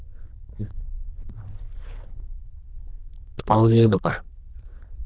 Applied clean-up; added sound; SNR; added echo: neural diffusion model UNIVERSE++.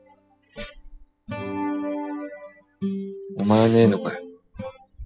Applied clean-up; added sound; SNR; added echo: classical method spectral subtraction.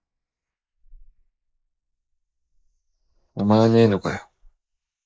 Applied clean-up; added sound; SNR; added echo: neural mask model Resemble Enhance denoiser.